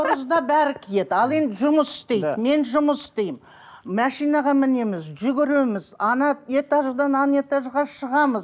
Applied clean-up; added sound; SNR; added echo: none; none; none; none.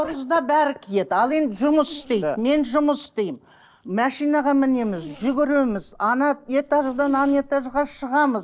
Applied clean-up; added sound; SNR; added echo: neural separator model SepFormer DNS4.